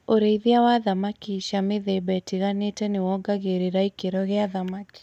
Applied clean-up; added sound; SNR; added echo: none; none; none; none.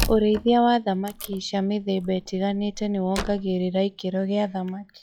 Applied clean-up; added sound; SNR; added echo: classical method log-MMSE.